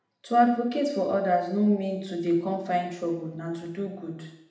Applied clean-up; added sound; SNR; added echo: none; none; none; reverberation time 0.8 s.